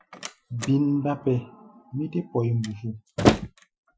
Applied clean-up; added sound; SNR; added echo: classical method Wiener filter.